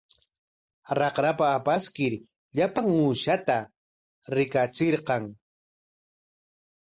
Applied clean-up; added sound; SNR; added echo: none; none; none; none.